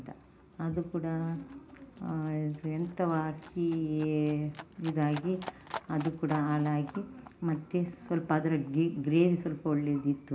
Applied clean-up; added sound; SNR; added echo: none; Livestock, farm animals, working animals; 19 dB; reverberation time 0.4 s.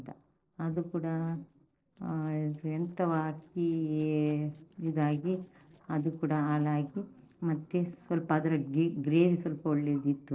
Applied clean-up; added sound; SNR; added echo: neural separator model SepFormer DNS4.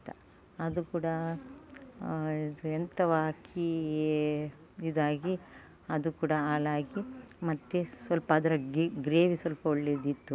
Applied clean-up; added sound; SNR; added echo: none; none; none; none.